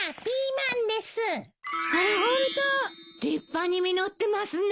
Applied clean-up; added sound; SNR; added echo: none; none; none; none.